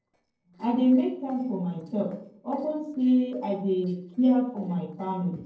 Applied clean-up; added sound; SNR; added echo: neural separator model SepFormer DNS4.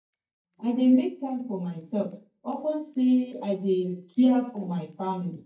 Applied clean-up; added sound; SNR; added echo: neural mask model DeepFilterNet 3.